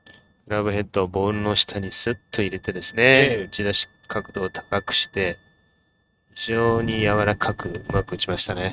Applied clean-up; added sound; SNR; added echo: neural mask model RNNoise.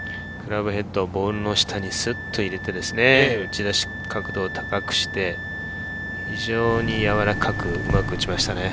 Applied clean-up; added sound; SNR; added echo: none; Wind instrument, woodwind instrument; 10 dB; none.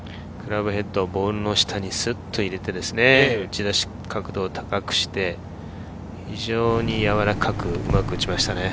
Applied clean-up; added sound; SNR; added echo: none; none; none; none.